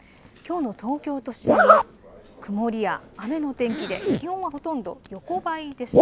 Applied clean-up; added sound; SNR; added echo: none; Zipper (clothing); -4 dB; none.